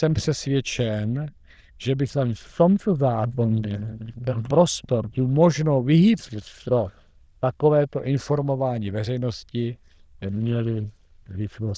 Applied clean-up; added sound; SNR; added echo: neural diffusion model UNIVERSE++.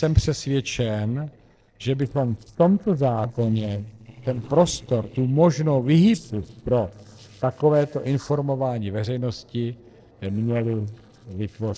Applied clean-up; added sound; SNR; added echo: neural separator model SepFormer DNS4.